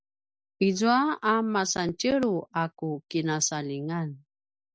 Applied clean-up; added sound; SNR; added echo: none; none; none; none.